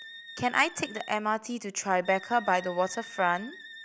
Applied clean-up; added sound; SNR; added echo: none; Wind instrument, woodwind instrument; 17 dB; none.